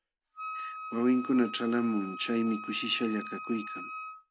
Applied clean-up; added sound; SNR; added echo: none; Wind instrument, woodwind instrument; 10 dB; none.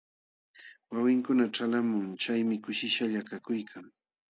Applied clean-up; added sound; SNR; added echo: none; none; none; none.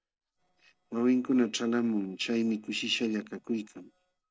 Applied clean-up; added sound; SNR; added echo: neural separator model SepFormer DNS4.